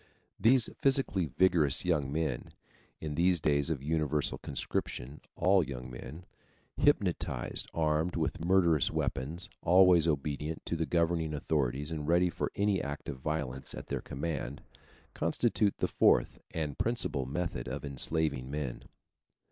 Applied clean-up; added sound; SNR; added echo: neural mask model Resemble Enhance denoiser.